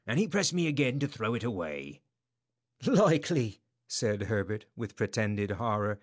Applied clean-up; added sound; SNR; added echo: none; none; none; none.